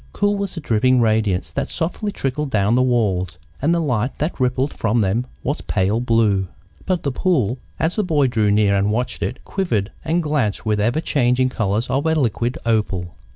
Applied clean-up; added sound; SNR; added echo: none; none; none; none.